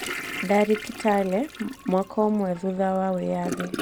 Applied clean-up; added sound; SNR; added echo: none; Toilet flush / Gurgling; 11 dB; none.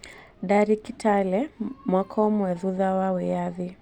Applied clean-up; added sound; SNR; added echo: none; none; none; none.